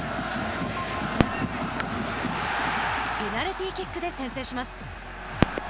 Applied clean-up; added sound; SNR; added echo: none; Fireworks; 5 dB; none.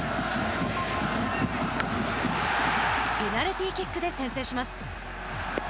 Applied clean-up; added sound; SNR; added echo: none; none; none; none.